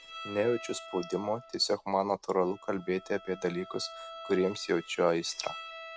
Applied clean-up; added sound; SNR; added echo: none; Bowed string instrument; 15 dB; none.